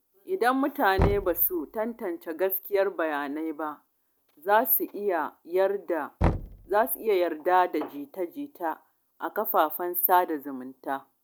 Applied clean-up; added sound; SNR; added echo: none; Knock; 8 dB; none.